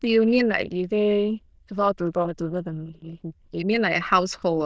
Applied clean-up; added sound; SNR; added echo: neural diffusion model UNIVERSE++.